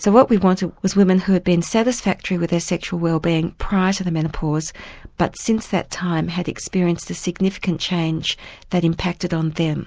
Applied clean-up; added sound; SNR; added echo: none; none; none; none.